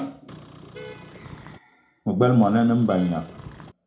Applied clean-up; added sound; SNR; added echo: none; Vehicle horn, car horn, honking; 17 dB; reverberation time 0.4 s.